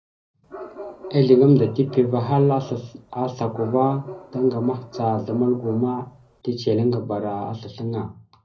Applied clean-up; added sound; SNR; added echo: none; Bark; 17 dB; reverberation time 0.4 s.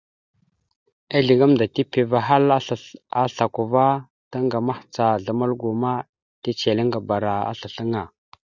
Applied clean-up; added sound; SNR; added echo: none; none; none; none.